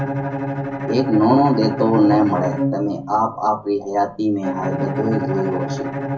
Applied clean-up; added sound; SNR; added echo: none; Bowed string instrument; 5 dB; reverberation time 0.4 s.